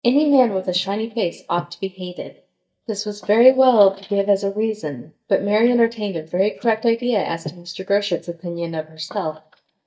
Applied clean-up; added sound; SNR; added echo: neural mask model DeepFilterNet 3.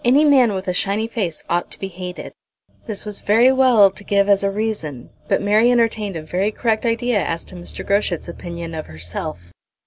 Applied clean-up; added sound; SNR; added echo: none; none; none; none.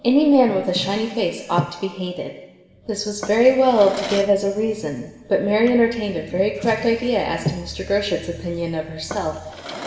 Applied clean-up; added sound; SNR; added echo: none; Drawer open or close; 14 dB; reverberation time 1.2 s.